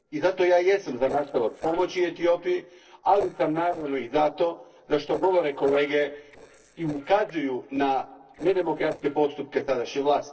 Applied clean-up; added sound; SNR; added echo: neural separator model SepFormer DNS4.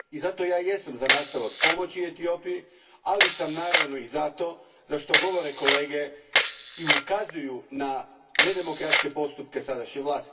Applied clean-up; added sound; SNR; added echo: none; Camera; -4 dB; reverberation time 0.2 s.